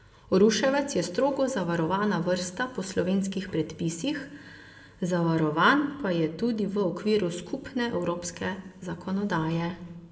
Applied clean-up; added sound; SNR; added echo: none; none; none; reverberation time 1.2 s.